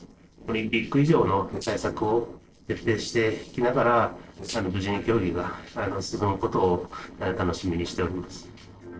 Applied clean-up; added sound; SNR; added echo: neural separator model SepFormer DNS4.